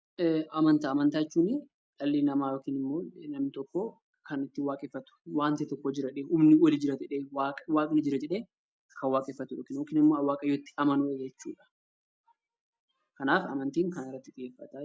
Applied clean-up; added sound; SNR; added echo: none; none; none; none.